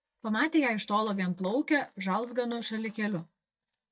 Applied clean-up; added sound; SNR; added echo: neural mask model DeepFilterNet 3.